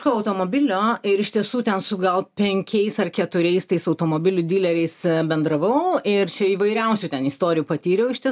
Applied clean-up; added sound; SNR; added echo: none; none; none; none.